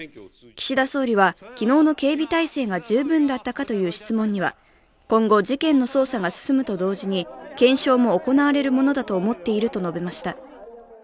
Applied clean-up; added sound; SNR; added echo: none; none; none; none.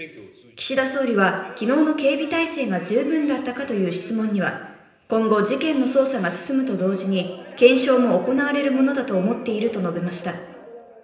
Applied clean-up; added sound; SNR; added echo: none; none; none; reverberation time 0.9 s.